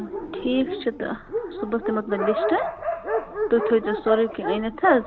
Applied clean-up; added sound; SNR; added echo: none; Dog; 4 dB; none.